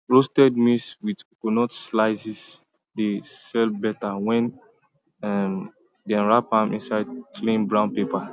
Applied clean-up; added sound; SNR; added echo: none; none; none; none.